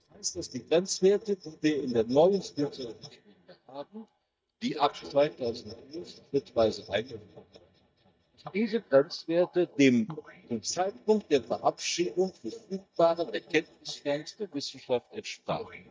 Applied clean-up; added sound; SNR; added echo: neural mask model DeepFilterNet 3.